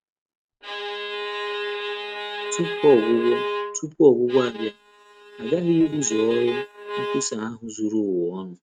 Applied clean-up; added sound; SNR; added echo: neural mask model RNNoise.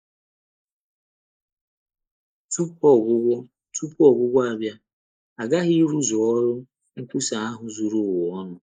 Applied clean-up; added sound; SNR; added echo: neural mask model Resemble Enhance denoiser.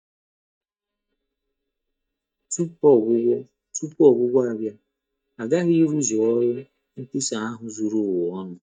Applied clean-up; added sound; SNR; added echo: neural mask model DeepFilterNet 3.